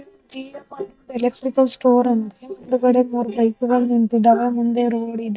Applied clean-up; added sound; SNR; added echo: neural mask model DeepFilterNet 3.